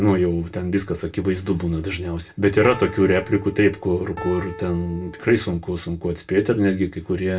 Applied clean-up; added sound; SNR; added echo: none; Piano; 15 dB; reverberation time 0.2 s.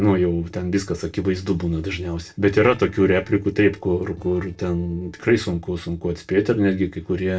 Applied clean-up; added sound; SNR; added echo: neural separator model SepFormer DNS4.